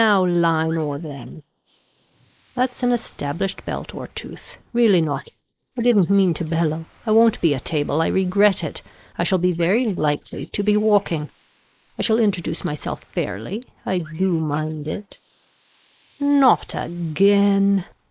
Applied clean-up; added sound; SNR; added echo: neural mask model Resemble Enhance denoiser.